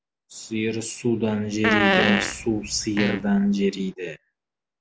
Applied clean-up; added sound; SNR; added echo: none; Fart; -1 dB; none.